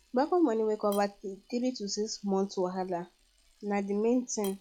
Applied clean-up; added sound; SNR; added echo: classical method log-MMSE.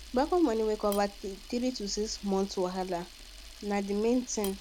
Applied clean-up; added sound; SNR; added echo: none; Camera; 16 dB; none.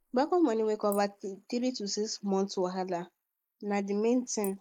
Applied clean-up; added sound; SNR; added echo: neural mask model Resemble Enhance denoiser.